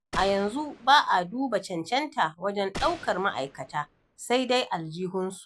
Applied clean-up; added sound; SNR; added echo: none; Gunshot, gunfire; 17 dB; none.